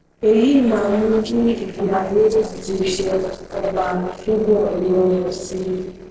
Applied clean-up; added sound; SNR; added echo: neural separator model SepFormer DNS4.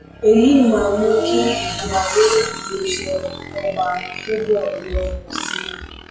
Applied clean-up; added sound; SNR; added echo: classical method WPE with log-MMSE.